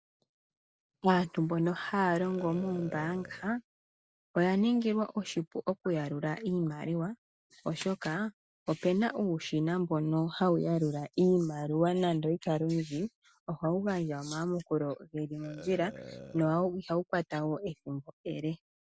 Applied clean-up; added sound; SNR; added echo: none; Burping, eructation; 19 dB; none.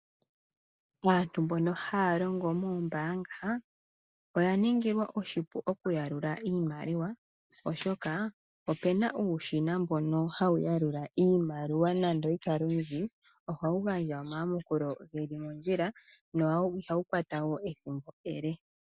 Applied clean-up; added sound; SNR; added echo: none; none; none; none.